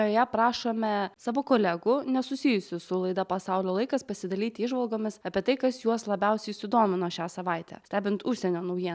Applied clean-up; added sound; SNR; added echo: none; none; none; none.